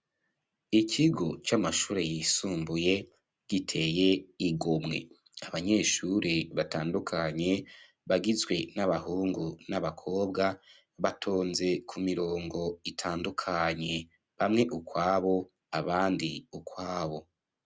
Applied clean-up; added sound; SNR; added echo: none; none; none; none.